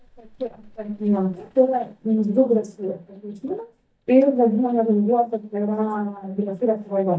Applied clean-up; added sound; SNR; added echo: neural mask model DeepFilterNet 3.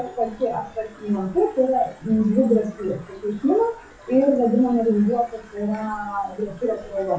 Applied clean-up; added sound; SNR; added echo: classical method WPE with log-MMSE.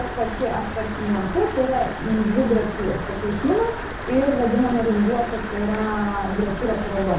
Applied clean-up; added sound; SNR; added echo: none; Stream; 7 dB; reverberation time 0.6 s.